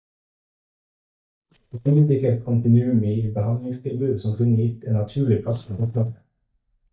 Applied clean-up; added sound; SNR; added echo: neural mask model DeepFilterNet 3.